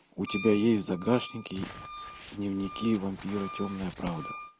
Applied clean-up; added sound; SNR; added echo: none; Crumpling, crinkling + Wind instrument, woodwind instrument; 12 dB; none.